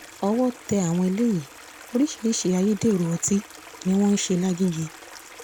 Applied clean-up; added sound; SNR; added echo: none; Stream; 20 dB; none.